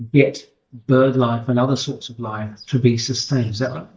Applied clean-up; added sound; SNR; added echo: neural mask model DeepFilterNet 3.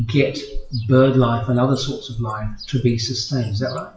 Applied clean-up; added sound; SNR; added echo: classical method WPE with log-MMSE.